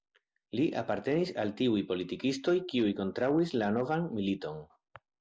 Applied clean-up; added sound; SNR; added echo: none; none; none; none.